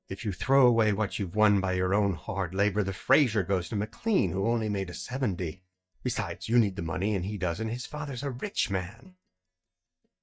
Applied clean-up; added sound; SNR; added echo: neural mask model DeepFilterNet 3.